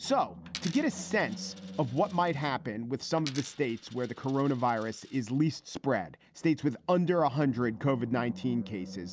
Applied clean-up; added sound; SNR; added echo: none; Animal + Coin (dropping); 16 dB; none.